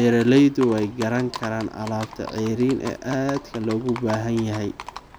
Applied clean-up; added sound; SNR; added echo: none; Livestock, farm animals, working animals; 15 dB; none.